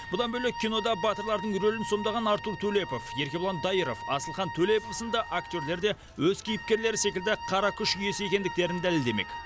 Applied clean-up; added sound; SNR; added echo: none; Wind instrument, woodwind instrument; 11 dB; none.